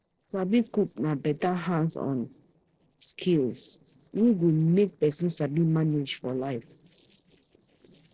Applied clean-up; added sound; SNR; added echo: neural separator model SepFormer DNS4.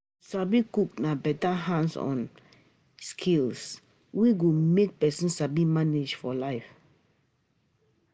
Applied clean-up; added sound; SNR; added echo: none; none; none; none.